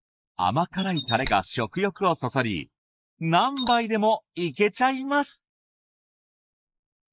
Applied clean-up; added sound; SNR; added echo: neural mask model Resemble Enhance denoiser.